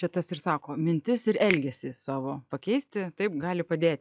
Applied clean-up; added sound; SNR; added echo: classical method log-MMSE.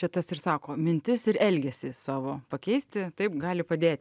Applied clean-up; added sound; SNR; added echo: none; none; none; none.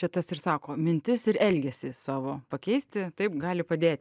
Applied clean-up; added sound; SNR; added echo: neural mask model DeepFilterNet 3.